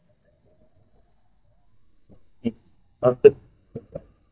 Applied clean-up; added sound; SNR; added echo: neural mask model DeepFilterNet 3.